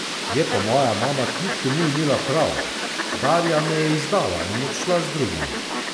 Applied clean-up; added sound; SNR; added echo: none; Fowl; 4 dB; none.